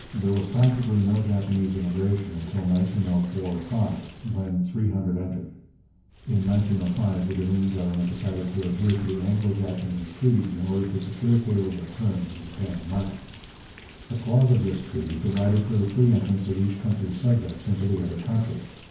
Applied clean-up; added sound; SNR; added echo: none; Rain; 20 dB; reverberation time 0.9 s.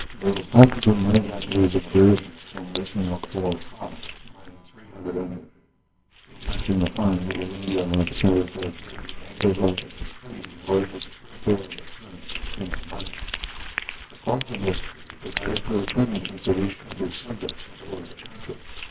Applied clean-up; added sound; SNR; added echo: neural separator model SepFormer WHAMR!.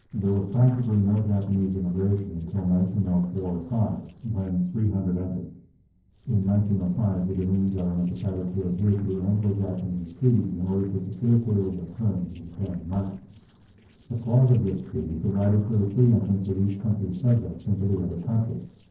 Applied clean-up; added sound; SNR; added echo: neural separator model SepFormer DNS4.